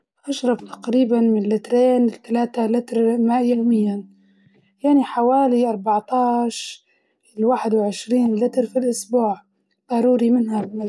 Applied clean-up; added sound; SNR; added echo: neural mask model DeepFilterNet 3.